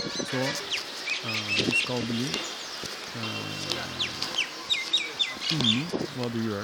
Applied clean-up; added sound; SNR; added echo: none; Bird vocalization, bird call, bird song; -4 dB; none.